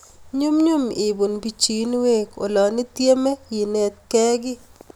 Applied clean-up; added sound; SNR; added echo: none; none; none; none.